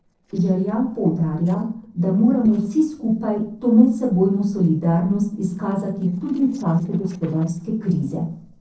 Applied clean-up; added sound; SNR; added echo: neural separator model SepFormer DNS4.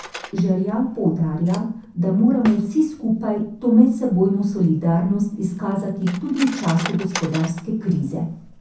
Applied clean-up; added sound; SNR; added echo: none; Cutlery, silverware; 17 dB; reverberation time 0.6 s.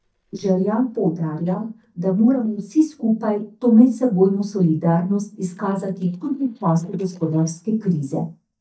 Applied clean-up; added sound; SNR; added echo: neural mask model DeepFilterNet 3.